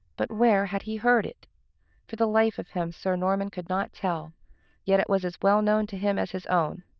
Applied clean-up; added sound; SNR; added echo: neural diffusion model UNIVERSE++.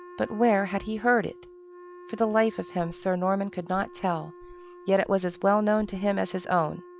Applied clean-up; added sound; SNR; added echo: none; Wind instrument, woodwind instrument; 19 dB; none.